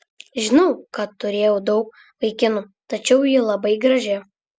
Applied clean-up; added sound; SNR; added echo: none; none; none; none.